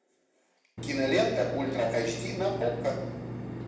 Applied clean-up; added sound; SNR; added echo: none; Engine; 6 dB; reverberation time 0.8 s.